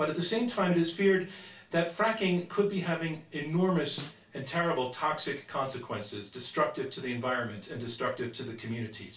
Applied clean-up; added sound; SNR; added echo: none; Snare drum; 17 dB; reverberation time 0.3 s.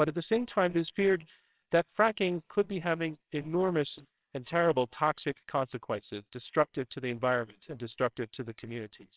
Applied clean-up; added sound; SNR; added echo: neural separator model SepFormer WHAMR!.